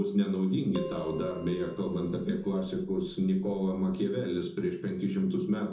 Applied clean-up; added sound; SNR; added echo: none; Keyboard (musical); 16 dB; reverberation time 0.5 s.